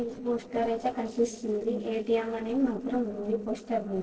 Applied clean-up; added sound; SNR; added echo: neural separator model SepFormer DNS4.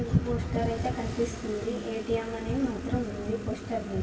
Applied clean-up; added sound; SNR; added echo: none; Engine starting / Car; 18 dB; reverberation time 2.4 s.